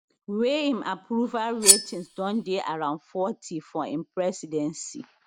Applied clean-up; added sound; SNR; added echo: none; Cutlery, silverware; -4 dB; none.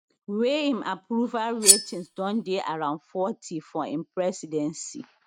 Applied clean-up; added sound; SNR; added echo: neural mask model RNNoise.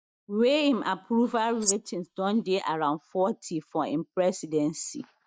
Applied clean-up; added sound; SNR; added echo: neural mask model DeepFilterNet 3.